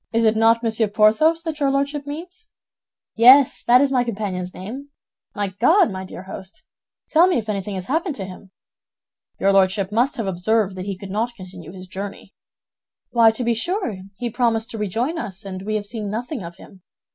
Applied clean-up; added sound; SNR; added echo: none; none; none; none.